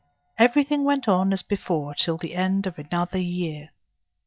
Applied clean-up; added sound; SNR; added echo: neural mask model DeepFilterNet 3.